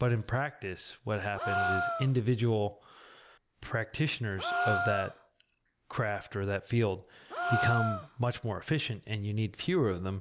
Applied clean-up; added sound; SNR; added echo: none; Gasp; 4 dB; none.